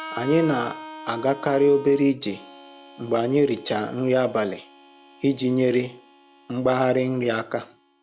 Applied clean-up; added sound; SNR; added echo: none; Harmonica; 18 dB; none.